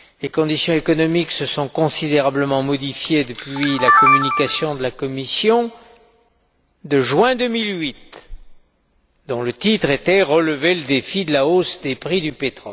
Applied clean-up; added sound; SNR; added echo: none; Camera; -1 dB; none.